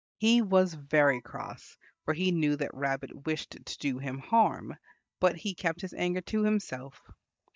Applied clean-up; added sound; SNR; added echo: neural mask model DeepFilterNet 3.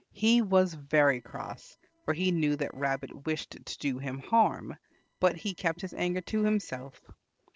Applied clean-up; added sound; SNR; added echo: neural separator model SepFormer DNS4.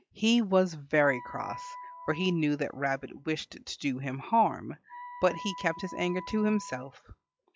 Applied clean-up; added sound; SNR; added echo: classical method log-MMSE.